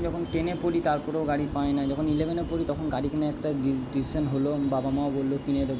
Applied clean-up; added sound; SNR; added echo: none; none; none; none.